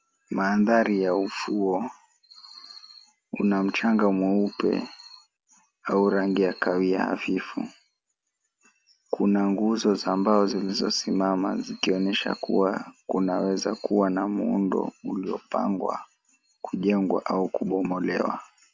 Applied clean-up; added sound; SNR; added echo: none; none; none; none.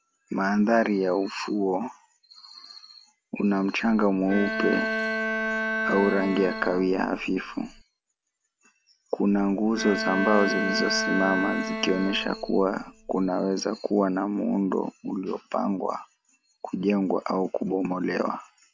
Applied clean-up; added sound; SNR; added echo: none; Bowed string instrument; 4 dB; none.